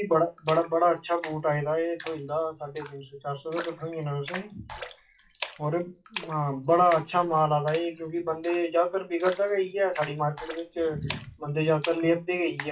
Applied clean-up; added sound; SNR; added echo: classical method WPE with log-MMSE.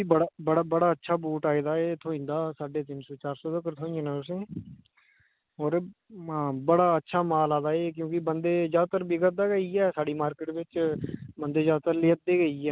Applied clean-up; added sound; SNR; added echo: none; none; none; none.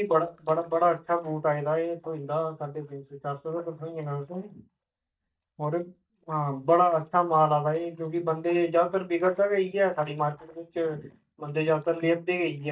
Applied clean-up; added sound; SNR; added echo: neural mask model DeepFilterNet 3.